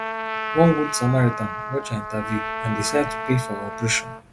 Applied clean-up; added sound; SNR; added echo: none; Trumpet; 6 dB; none.